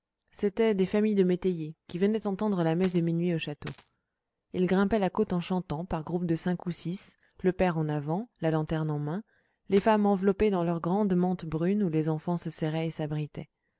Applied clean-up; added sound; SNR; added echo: none; Coin (dropping); 17 dB; none.